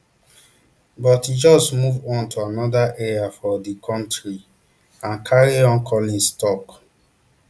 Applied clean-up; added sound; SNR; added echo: none; none; none; none.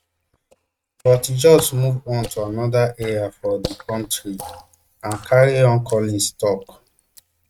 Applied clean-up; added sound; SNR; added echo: neural mask model RNNoise.